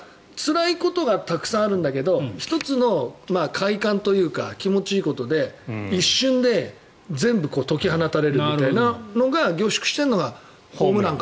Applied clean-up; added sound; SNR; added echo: none; none; none; none.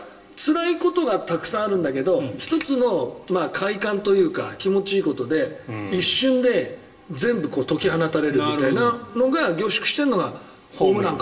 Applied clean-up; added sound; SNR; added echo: none; none; none; reverberation time 0.8 s.